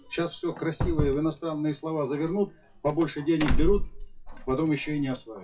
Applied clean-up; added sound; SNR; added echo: classical method WPE with log-MMSE.